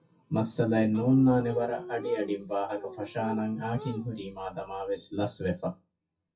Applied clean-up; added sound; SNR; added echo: classical method WPE with log-MMSE.